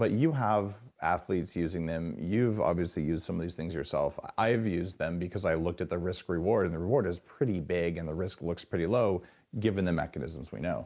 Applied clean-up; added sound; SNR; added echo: none; none; none; none.